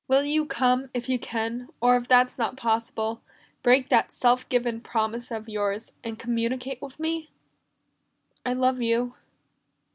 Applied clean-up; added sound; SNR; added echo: none; none; none; none.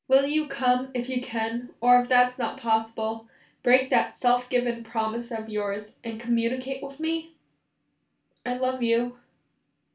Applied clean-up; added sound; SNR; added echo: none; none; none; reverberation time 0.3 s.